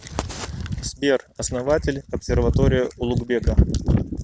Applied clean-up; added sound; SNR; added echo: none; none; none; none.